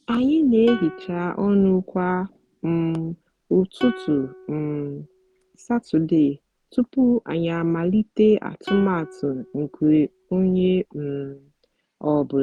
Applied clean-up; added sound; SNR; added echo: none; Plucked string instrument; 19 dB; none.